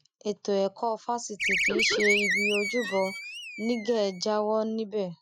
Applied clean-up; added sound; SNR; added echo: classical method Wiener filter.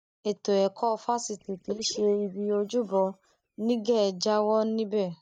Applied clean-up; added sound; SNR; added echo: neural mask model DeepFilterNet 3.